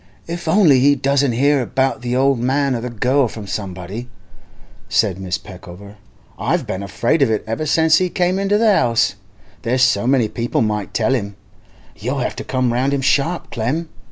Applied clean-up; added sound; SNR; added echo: none; none; none; none.